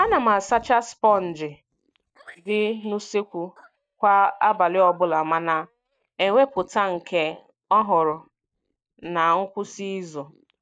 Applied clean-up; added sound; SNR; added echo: neural mask model DeepFilterNet 3.